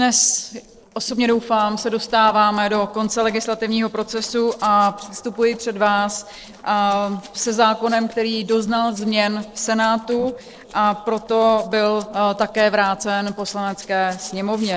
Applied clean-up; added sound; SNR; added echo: neural separator model SepFormer DNS4.